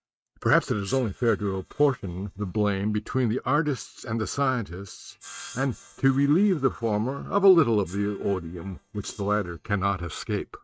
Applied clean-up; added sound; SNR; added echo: neural mask model RNNoise.